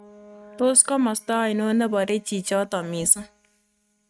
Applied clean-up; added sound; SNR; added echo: neural mask model RNNoise.